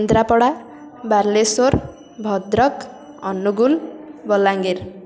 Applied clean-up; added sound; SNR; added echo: none; none; none; none.